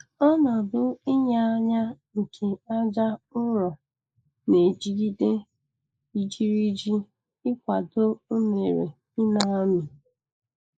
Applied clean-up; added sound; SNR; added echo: neural mask model Resemble Enhance denoiser.